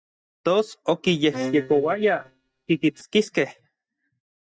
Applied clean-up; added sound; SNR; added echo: neural mask model DeepFilterNet 3.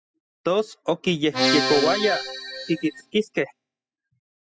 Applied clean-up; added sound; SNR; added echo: classical method spectral subtraction.